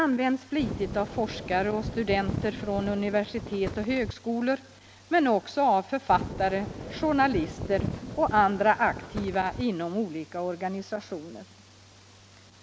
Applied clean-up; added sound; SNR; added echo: none; Wind; 8 dB; none.